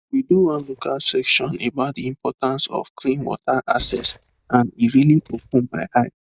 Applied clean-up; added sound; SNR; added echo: neural mask model DeepFilterNet 3.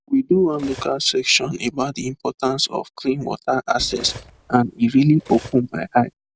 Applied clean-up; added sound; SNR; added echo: none; Fireworks + Cutlery, silverware; 20 dB; none.